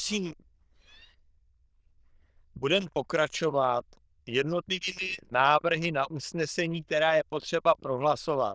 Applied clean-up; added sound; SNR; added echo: neural diffusion model UNIVERSE++.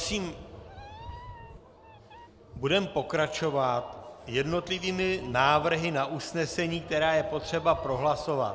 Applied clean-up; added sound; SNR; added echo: none; Meow; 18 dB; none.